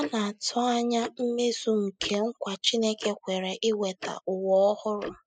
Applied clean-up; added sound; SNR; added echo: classical method spectral subtraction.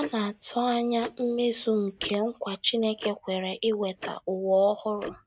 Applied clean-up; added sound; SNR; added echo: none; Tick-tock; 18 dB; none.